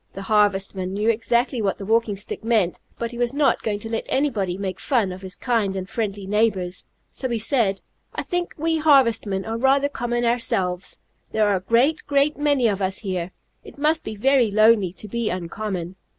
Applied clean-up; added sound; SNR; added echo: none; none; none; none.